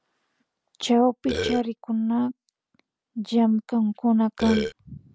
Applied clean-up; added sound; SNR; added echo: none; Burping, eructation; 2 dB; none.